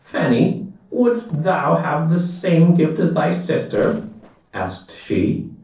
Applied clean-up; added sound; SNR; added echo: neural separator model SepFormer DNS4.